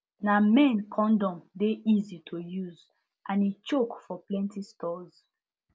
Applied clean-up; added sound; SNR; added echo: none; none; none; none.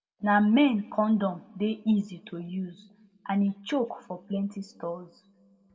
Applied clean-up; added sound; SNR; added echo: none; none; none; reverberation time 0.8 s.